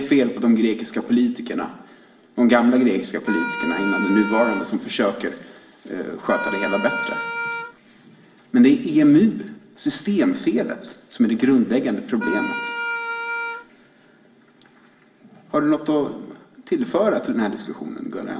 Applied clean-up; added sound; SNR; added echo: none; Wind instrument, woodwind instrument; 6 dB; reverberation time 0.7 s.